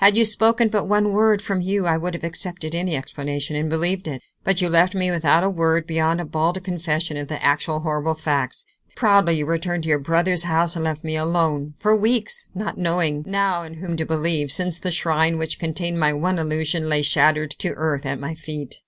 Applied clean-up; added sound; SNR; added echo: none; none; none; none.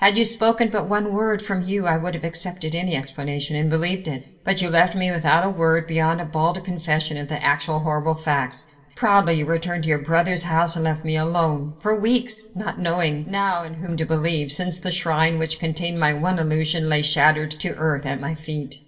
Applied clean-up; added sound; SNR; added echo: none; none; none; reverberation time 0.7 s.